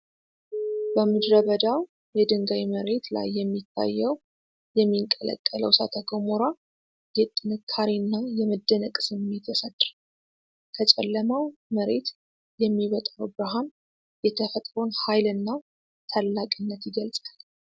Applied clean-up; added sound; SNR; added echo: none; Telephone; 2 dB; none.